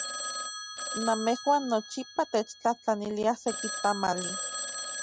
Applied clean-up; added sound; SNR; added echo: none; Telephone; 6 dB; none.